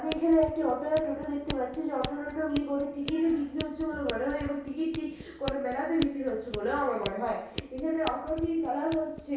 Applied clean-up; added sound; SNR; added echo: none; Scissors; 9 dB; reverberation time 0.6 s.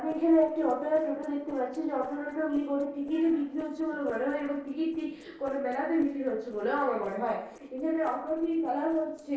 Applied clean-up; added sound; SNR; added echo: neural separator model SepFormer DNS4.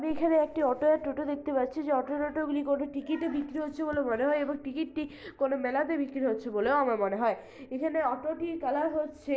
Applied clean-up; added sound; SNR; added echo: none; none; none; none.